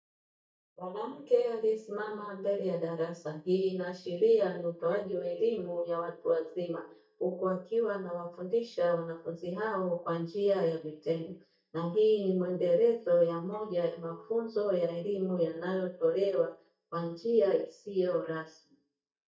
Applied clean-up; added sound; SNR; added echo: neural mask model DeepFilterNet 3.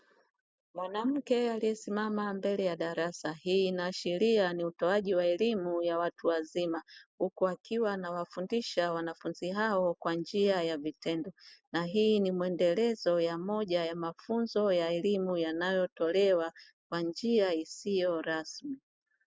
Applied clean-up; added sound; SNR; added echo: none; none; none; none.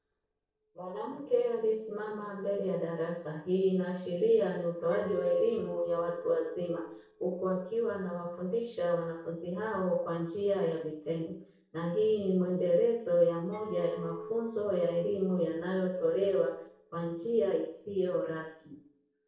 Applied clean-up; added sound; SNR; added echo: neural separator model SepFormer DNS4.